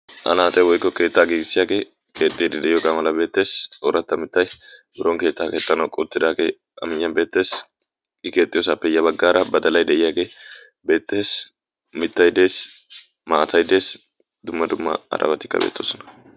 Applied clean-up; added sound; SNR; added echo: none; none; none; none.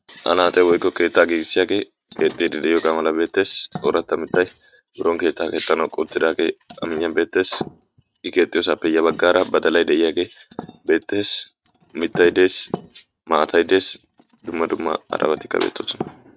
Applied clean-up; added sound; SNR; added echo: neural mask model RNNoise.